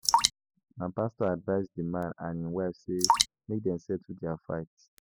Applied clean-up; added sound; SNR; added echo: classical method spectral subtraction.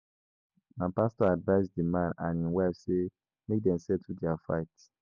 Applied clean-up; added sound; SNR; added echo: none; none; none; none.